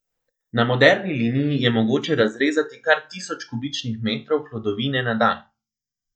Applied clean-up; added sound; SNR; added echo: neural mask model DeepFilterNet 3.